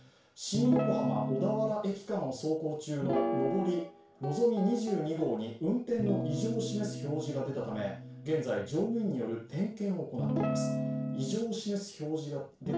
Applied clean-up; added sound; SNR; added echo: none; Guitar; 4 dB; reverberation time 0.3 s.